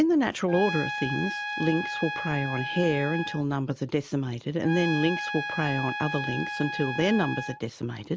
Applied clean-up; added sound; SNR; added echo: none; Trumpet; 7 dB; none.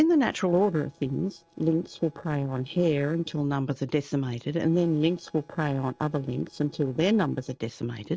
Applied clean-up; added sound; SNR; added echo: neural separator model SepFormer DNS4.